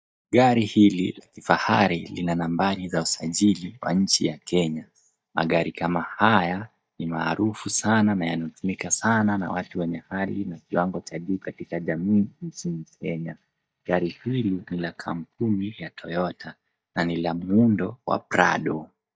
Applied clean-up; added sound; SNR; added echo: neural mask model DeepFilterNet 3.